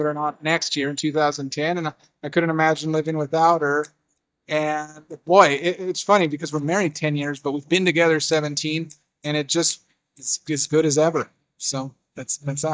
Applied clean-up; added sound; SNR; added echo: neural mask model DeepFilterNet 3.